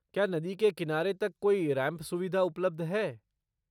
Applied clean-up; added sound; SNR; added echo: none; none; none; none.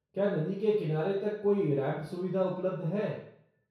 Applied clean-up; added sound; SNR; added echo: none; none; none; reverberation time 0.6 s.